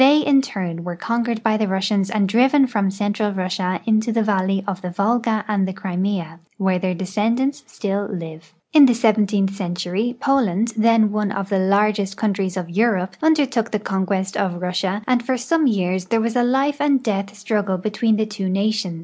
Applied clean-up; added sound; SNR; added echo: none; none; none; none.